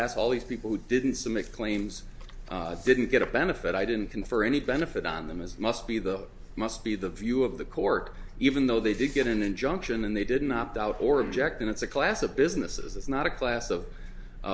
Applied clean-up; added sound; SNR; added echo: none; none; none; none.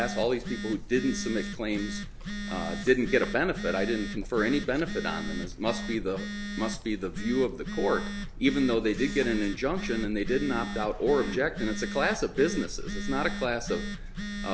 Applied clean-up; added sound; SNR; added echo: none; Telephone; 8 dB; none.